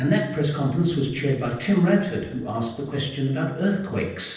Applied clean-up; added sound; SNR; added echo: neural separator model SepFormer DNS4.